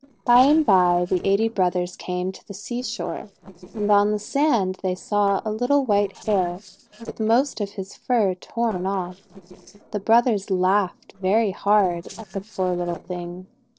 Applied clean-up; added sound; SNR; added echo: neural separator model SepFormer DNS4.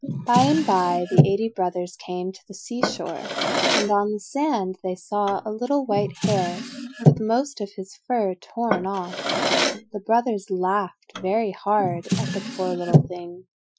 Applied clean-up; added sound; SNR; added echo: classical method Wiener filter.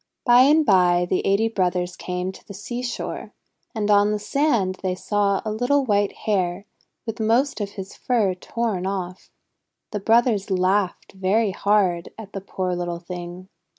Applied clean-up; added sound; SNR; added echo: none; none; none; none.